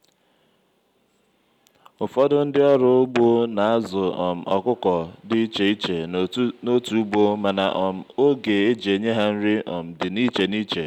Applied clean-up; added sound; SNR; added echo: none; none; none; none.